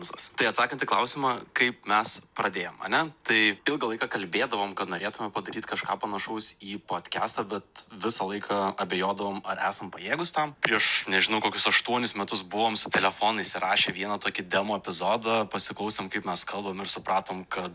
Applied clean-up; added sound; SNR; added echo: none; none; none; none.